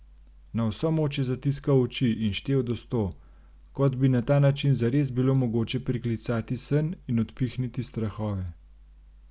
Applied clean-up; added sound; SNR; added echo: none; none; none; none.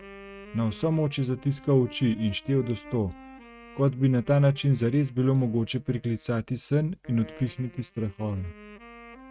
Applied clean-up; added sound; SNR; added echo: neural mask model RNNoise.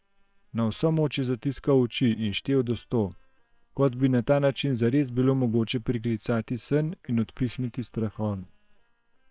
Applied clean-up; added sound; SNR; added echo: neural separator model SepFormer WHAM!.